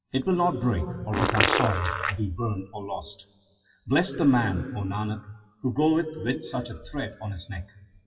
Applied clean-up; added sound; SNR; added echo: classical method WPE with log-MMSE.